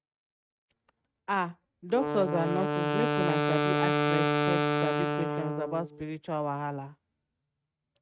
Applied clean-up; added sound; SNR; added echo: neural mask model RNNoise.